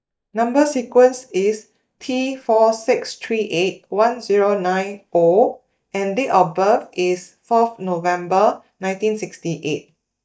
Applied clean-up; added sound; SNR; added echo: neural mask model DeepFilterNet 3.